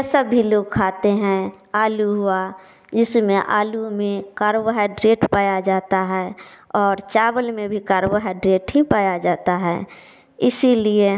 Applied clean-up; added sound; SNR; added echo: none; none; none; none.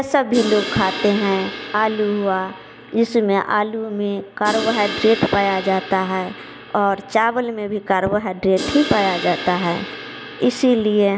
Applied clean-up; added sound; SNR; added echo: none; Crash cymbal; 11 dB; none.